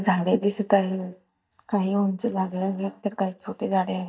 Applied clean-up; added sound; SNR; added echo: neural mask model DeepFilterNet 3.